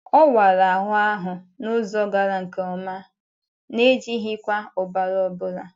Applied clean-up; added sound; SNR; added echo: none; none; none; none.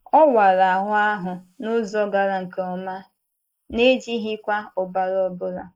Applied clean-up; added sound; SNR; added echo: neural mask model Resemble Enhance denoiser.